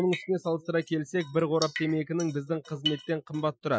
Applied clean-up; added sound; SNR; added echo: classical method Wiener filter.